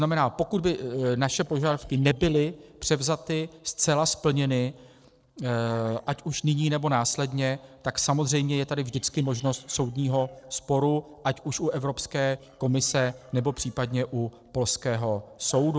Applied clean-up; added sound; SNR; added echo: neural separator model SepFormer DNS4.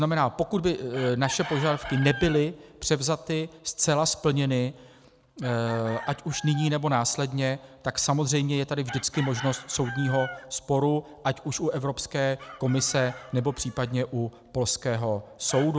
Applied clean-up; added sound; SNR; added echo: none; Chicken, rooster; 16 dB; none.